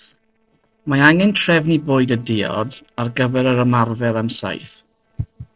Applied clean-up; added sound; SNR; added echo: neural separator model SepFormer DNS4.